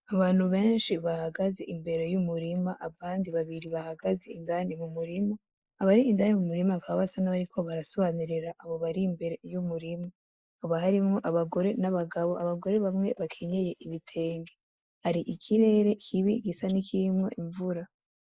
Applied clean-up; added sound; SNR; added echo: neural mask model Resemble Enhance denoiser.